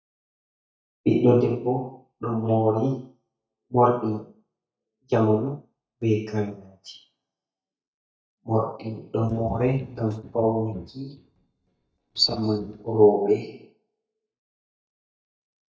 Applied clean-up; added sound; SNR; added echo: neural mask model DeepFilterNet 3.